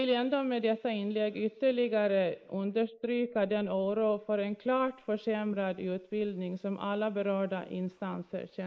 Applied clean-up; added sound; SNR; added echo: neural mask model Resemble Enhance denoiser.